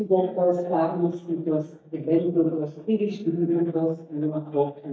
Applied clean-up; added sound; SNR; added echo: neural mask model DeepFilterNet 3.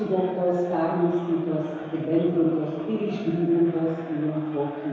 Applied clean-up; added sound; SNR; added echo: none; Crowd; 16 dB; reverberation time 1.2 s.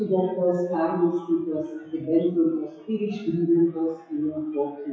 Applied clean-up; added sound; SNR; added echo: classical method WPE with log-MMSE.